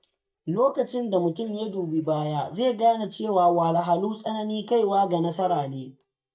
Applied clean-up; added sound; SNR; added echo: neural mask model DeepFilterNet 3.